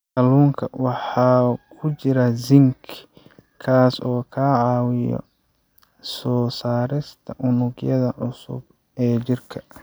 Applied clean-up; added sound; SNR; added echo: none; none; none; none.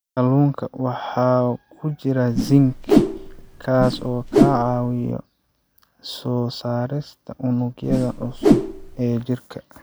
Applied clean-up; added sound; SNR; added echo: none; Whoosh, swoosh, swish; -1 dB; none.